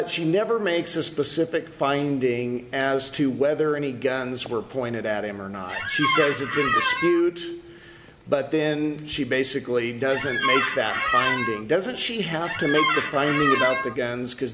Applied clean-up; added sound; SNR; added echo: none; Squeak; 0 dB; none.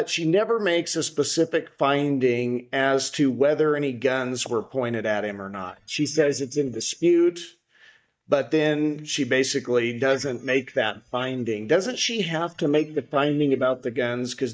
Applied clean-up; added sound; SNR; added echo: neural mask model DeepFilterNet 3.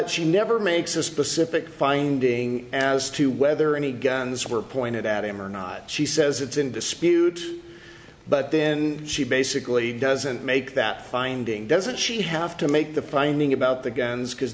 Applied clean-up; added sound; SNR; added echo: none; none; none; none.